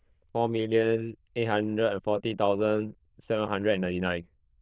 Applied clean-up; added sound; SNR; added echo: neural diffusion model UNIVERSE++.